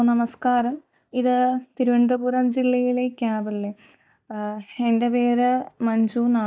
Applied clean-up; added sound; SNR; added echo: neural mask model DeepFilterNet 3.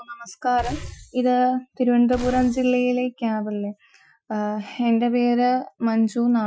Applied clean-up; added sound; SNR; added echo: classical method Wiener filter.